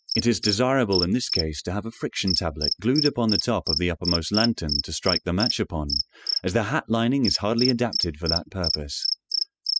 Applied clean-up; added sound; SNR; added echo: classical method spectral subtraction.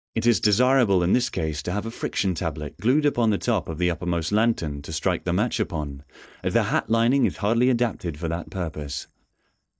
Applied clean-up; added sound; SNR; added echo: neural mask model DeepFilterNet 3.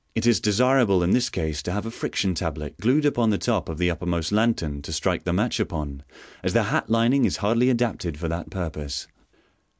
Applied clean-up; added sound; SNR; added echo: none; none; none; none.